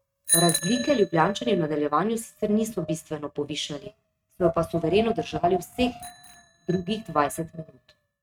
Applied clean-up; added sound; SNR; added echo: neural mask model RNNoise.